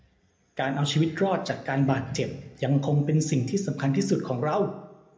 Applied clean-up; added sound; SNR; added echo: none; none; none; reverberation time 0.7 s.